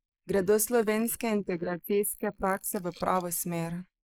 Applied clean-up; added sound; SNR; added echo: neural mask model Resemble Enhance denoiser.